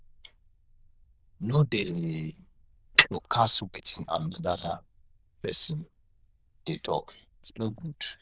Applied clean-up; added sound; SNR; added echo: neural diffusion model UNIVERSE++.